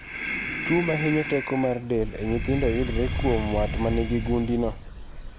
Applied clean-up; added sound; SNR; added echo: none; Breathing; 4 dB; none.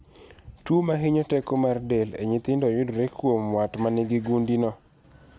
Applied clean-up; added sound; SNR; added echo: none; none; none; none.